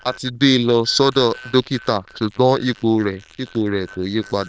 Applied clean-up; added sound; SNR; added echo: neural diffusion model UNIVERSE++.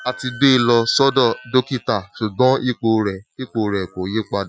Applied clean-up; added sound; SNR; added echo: classical method Wiener filter.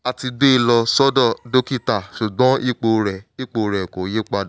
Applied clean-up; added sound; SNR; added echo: none; none; none; none.